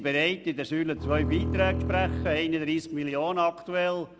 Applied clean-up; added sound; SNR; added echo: none; Bowed string instrument; 3 dB; none.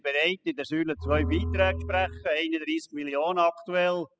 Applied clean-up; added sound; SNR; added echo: classical method spectral subtraction.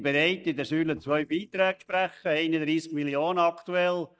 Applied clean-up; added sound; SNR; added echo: neural mask model DeepFilterNet 3.